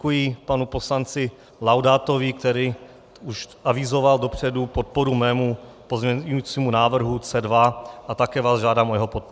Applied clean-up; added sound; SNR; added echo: none; none; none; none.